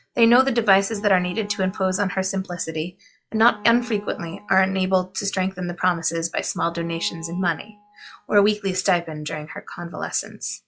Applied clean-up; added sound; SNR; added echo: classical method log-MMSE.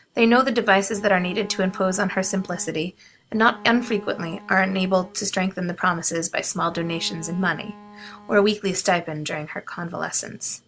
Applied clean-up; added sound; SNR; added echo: none; Bowed string instrument; 20 dB; none.